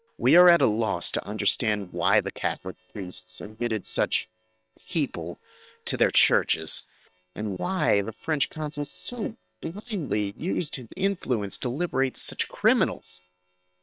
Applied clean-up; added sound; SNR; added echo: neural separator model SepFormer WHAM!.